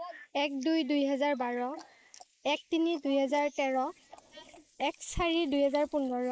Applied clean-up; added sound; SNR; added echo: neural mask model Resemble Enhance denoiser.